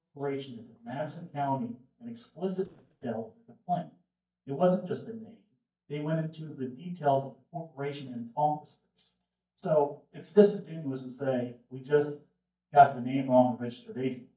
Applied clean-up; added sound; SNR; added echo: neural mask model DeepFilterNet 3.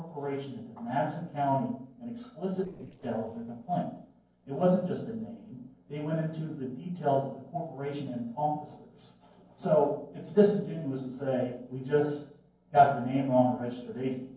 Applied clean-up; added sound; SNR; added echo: neural separator model SepFormer DNS4.